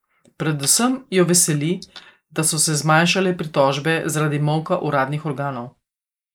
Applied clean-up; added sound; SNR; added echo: neural mask model Resemble Enhance denoiser.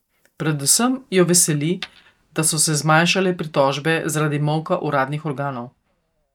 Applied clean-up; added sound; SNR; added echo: neural mask model DeepFilterNet 3.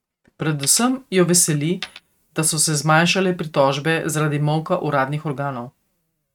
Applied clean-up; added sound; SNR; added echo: neural mask model RNNoise.